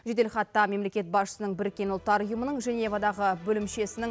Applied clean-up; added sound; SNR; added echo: none; none; none; none.